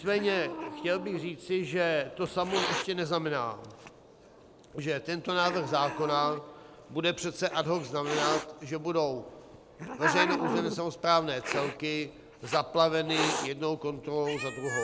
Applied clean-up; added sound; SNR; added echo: none; Hiss; 7 dB; none.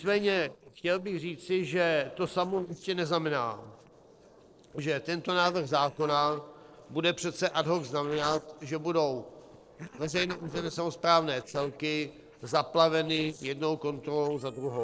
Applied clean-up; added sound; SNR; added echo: neural separator model SepFormer DNS4.